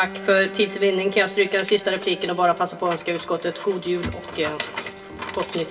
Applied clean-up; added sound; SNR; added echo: none; Bowed string instrument; 16 dB; reverberation time 2.5 s.